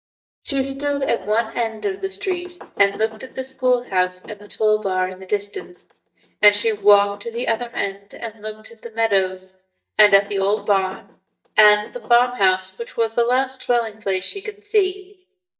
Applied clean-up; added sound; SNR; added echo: neural mask model DeepFilterNet 3.